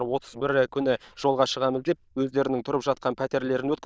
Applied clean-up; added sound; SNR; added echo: neural diffusion model UNIVERSE++.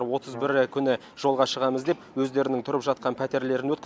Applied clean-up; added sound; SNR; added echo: none; Brass instrument; 20 dB; none.